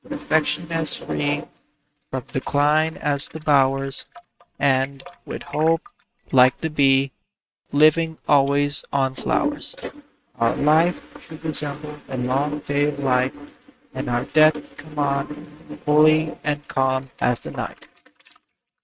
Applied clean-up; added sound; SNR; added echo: neural mask model RNNoise.